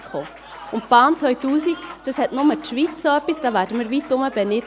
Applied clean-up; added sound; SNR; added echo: none; Applause / Crowd; 18 dB; none.